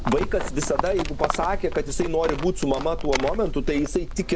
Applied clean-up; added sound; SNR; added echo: none; Livestock, farm animals, working animals; 3 dB; none.